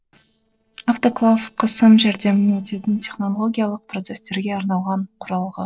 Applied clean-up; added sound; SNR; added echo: neural separator model SepFormer DNS4.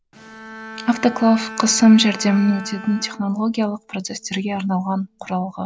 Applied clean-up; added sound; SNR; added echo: none; Bowed string instrument; 17 dB; none.